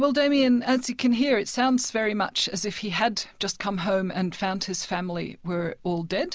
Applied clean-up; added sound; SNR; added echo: none; none; none; none.